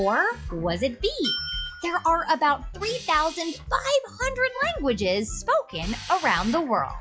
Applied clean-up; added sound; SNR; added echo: classical method log-MMSE.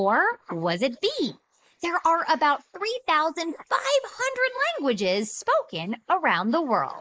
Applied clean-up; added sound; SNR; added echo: neural mask model Resemble Enhance denoiser.